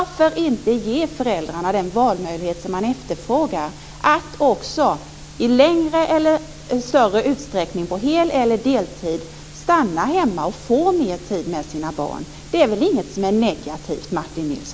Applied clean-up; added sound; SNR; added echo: none; none; none; none.